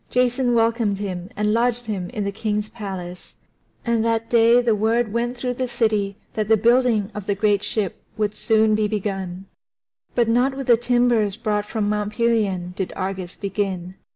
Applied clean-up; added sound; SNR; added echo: none; none; none; none.